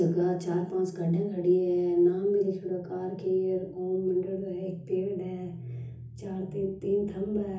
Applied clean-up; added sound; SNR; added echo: none; none; none; reverberation time 0.6 s.